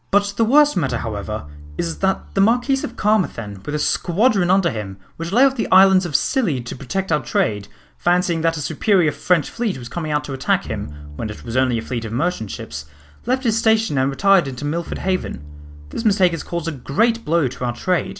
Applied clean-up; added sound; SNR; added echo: none; Bowed string instrument; 15 dB; none.